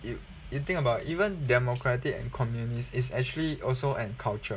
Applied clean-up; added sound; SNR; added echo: none; none; none; none.